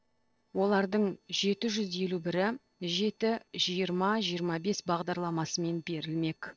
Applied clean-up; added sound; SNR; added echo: neural separator model SepFormer DNS4.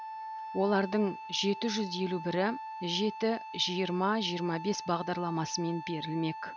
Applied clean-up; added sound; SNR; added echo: none; Wind instrument, woodwind instrument; 10 dB; none.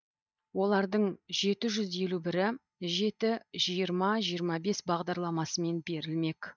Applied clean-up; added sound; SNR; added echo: neural mask model DeepFilterNet 3.